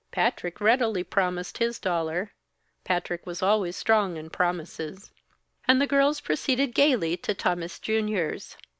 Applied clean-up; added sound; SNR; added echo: none; none; none; none.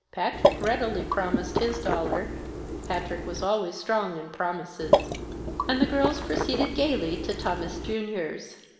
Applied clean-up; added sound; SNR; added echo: none; Water / Liquid; -1 dB; reverberation time 1.1 s.